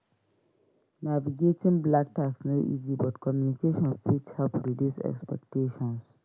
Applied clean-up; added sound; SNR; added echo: none; none; none; none.